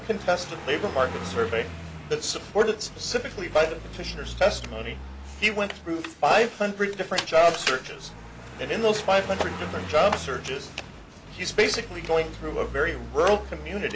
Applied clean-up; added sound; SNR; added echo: none; Car passing by; 12 dB; none.